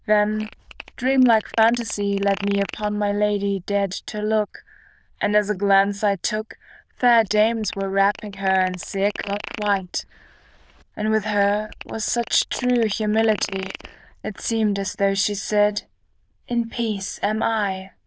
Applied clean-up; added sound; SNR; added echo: neural diffusion model UNIVERSE++.